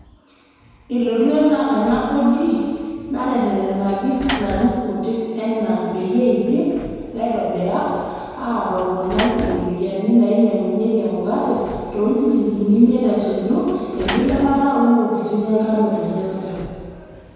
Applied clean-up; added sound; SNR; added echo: none; Sliding door / Slam; 16 dB; reverberation time 1.9 s.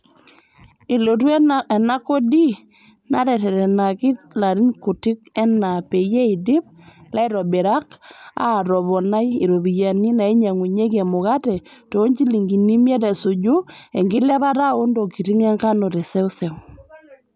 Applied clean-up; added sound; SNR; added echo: none; none; none; none.